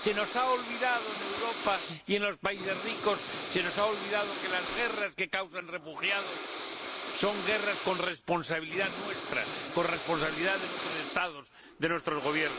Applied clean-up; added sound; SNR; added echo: none; Breathing; -4 dB; none.